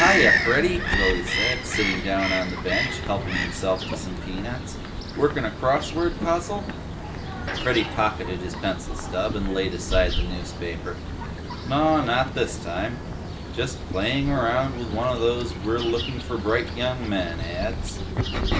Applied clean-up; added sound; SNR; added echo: none; Bird vocalization, bird call, bird song; 2 dB; none.